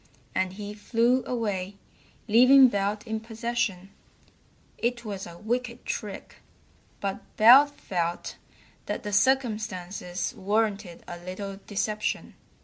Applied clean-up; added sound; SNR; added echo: none; none; none; none.